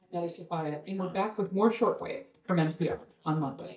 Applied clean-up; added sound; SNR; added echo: neural mask model DeepFilterNet 3.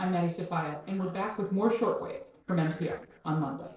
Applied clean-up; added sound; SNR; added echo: neural separator model SepFormer DNS4.